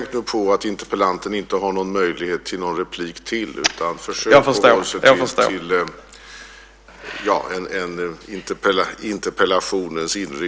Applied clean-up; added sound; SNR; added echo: none; none; none; none.